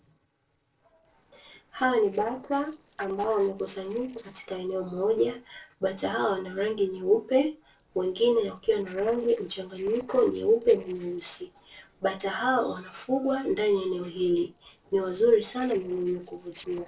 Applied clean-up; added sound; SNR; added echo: neural separator model SepFormer DNS4.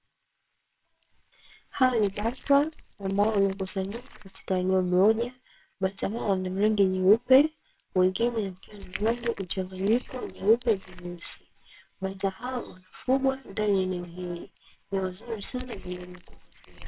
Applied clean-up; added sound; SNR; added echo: neural separator model SepFormer WHAMR!.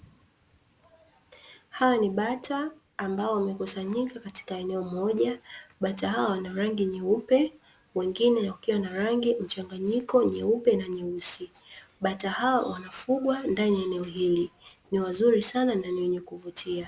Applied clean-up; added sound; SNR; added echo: none; none; none; none.